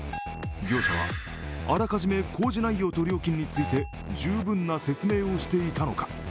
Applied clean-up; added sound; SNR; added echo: none; Bell; 16 dB; none.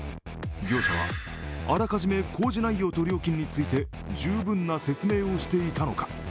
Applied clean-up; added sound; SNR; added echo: none; none; none; none.